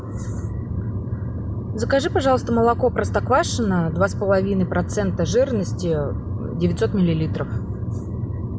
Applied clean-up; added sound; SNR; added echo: none; none; none; none.